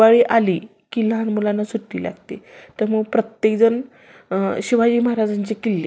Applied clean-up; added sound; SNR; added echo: none; none; none; none.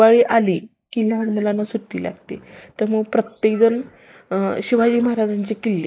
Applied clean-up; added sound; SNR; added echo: neural mask model Resemble Enhance denoiser.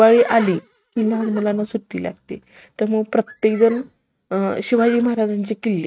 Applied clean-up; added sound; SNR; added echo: neural mask model RNNoise.